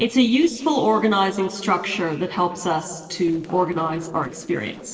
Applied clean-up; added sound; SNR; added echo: neural separator model SepFormer DNS4.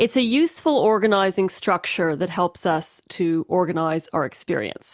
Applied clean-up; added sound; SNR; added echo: none; none; none; none.